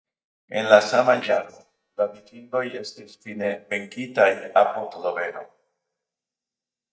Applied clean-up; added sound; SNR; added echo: neural mask model DeepFilterNet 3.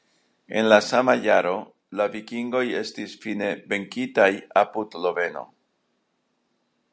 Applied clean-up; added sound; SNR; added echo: none; none; none; none.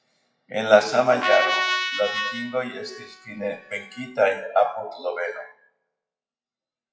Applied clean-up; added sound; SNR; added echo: classical method WPE with log-MMSE.